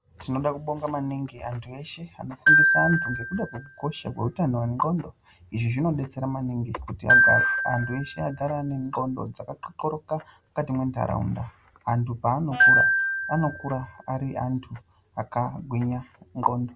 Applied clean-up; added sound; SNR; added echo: none; Glockenspiel; -3 dB; none.